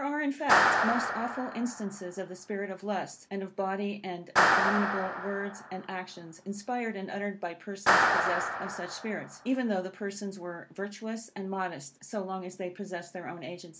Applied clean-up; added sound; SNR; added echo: none; Clapping; -3 dB; none.